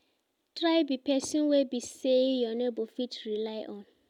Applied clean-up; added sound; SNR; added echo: none; none; none; none.